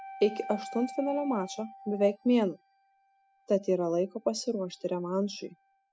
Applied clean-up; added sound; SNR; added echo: classical method spectral subtraction.